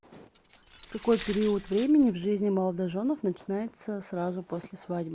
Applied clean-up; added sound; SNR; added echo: none; Glass; 13 dB; none.